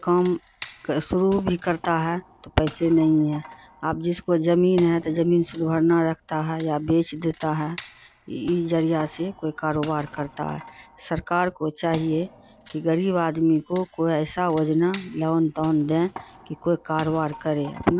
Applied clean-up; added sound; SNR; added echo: none; Wood; 19 dB; none.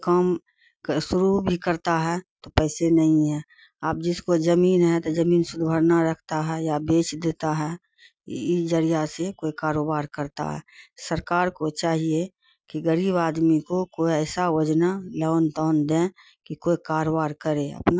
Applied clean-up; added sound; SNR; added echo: none; none; none; none.